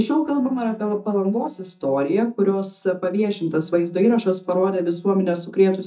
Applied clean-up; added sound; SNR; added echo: neural mask model DeepFilterNet 3.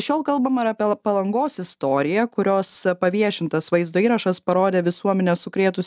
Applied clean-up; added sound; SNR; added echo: none; none; none; none.